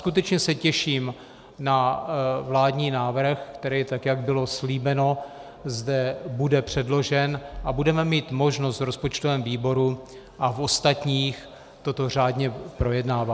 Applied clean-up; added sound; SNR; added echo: none; none; none; none.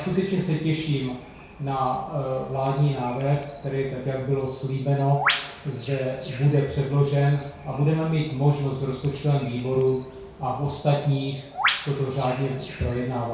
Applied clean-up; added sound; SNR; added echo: none; Bird; 10 dB; reverberation time 0.6 s.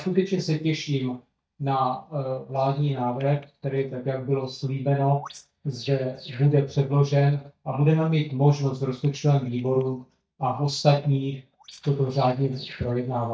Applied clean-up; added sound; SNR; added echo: neural mask model DeepFilterNet 3.